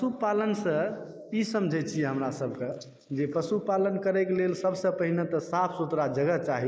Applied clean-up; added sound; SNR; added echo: neural mask model Resemble Enhance denoiser.